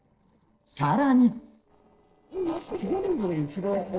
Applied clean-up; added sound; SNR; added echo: neural separator model SepFormer DNS4.